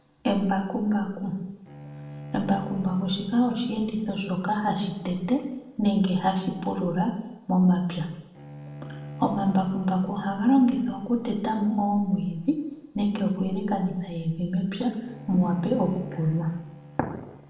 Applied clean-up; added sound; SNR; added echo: none; Bowed string instrument; 18 dB; reverberation time 0.8 s.